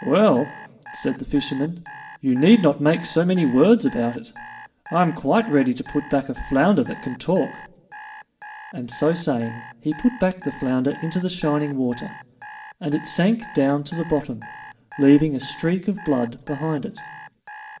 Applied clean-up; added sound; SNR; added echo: none; Alarm; 19 dB; reverberation time 0.5 s.